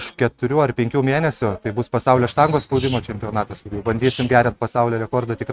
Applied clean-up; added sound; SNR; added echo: neural mask model RNNoise.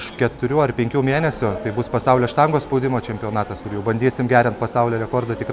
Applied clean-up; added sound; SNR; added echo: none; none; none; none.